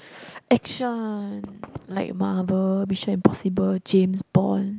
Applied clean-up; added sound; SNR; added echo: none; none; none; none.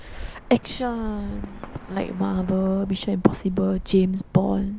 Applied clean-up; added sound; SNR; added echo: none; Bird; 14 dB; none.